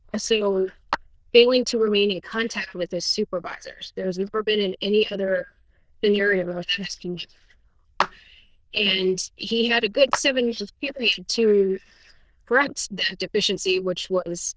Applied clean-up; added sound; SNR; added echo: neural diffusion model UNIVERSE++.